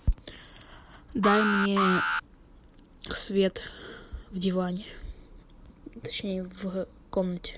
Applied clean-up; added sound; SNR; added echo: none; Alarm; -1 dB; none.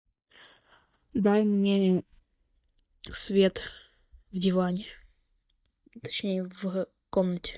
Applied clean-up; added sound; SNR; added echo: neural mask model DeepFilterNet 3.